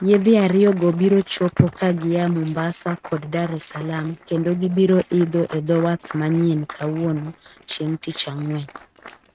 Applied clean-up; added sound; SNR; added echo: neural mask model RNNoise.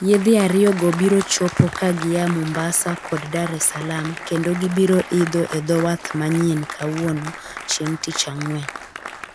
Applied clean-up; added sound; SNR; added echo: none; Applause; 12 dB; none.